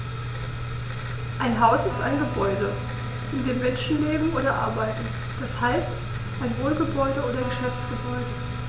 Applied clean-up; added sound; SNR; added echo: none; Electric guitar; 18 dB; none.